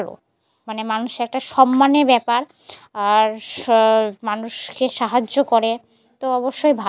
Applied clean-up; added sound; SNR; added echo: none; none; none; none.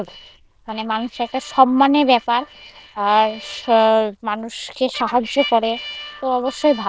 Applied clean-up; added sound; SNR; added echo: neural diffusion model UNIVERSE++.